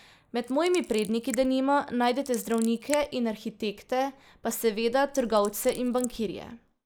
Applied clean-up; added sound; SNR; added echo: neural mask model Resemble Enhance denoiser.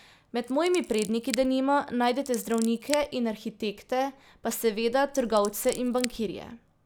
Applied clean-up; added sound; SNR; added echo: none; Scissors; 15 dB; none.